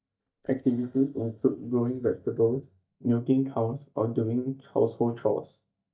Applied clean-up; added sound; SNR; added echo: neural mask model DeepFilterNet 3.